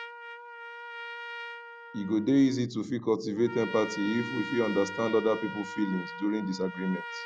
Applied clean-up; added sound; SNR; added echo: none; Trumpet; 11 dB; none.